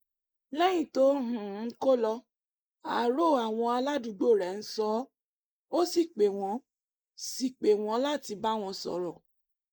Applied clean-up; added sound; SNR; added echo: neural mask model Resemble Enhance denoiser.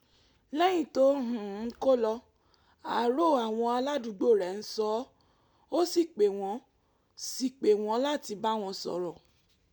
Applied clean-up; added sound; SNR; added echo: none; none; none; none.